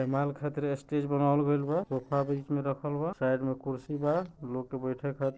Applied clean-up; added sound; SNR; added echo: neural separator model SepFormer DNS4.